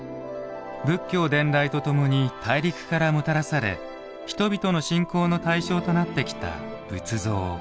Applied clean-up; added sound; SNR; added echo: none; none; none; none.